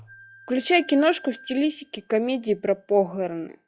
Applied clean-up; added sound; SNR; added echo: classical method log-MMSE.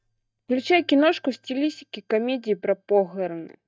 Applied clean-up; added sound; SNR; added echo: neural mask model DeepFilterNet 3.